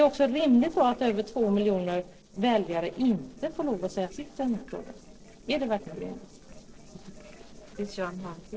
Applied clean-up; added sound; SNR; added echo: neural separator model SepFormer DNS4.